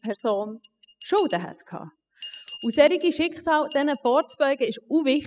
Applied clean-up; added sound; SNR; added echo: classical method spectral subtraction.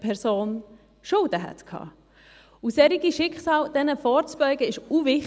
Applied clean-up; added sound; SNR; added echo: none; none; none; none.